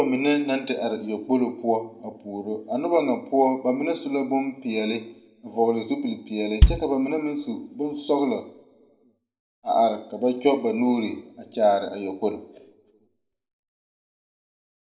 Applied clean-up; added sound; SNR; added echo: none; Bass drum; -3 dB; reverberation time 0.4 s.